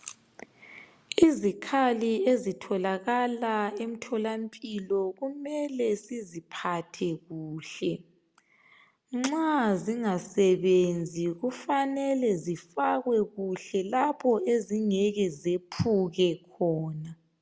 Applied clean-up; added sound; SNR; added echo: none; none; none; none.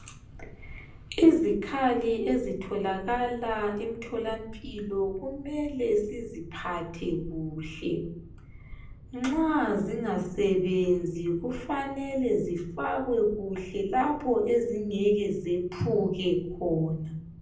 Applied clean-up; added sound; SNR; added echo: none; Boat, Water vehicle; 17 dB; reverberation time 0.6 s.